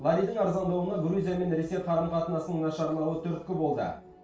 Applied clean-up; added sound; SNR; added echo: none; none; none; reverberation time 0.3 s.